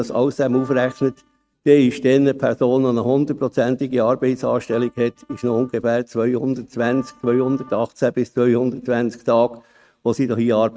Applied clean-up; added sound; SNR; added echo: neural mask model RNNoise.